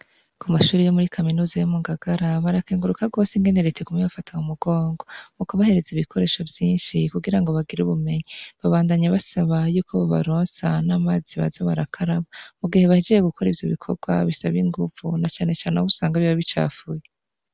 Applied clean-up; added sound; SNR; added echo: none; none; none; none.